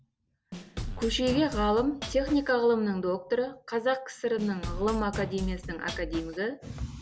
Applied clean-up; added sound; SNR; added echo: none; Drum kit; 8 dB; none.